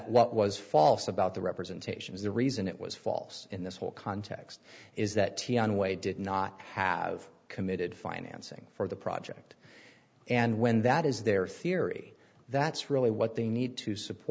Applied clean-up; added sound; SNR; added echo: none; none; none; none.